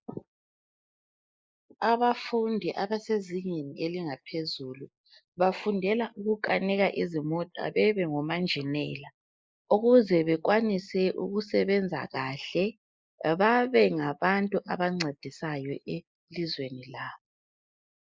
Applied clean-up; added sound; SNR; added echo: neural mask model Resemble Enhance denoiser.